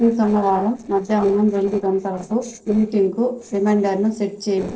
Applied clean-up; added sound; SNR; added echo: neural separator model SepFormer DNS4.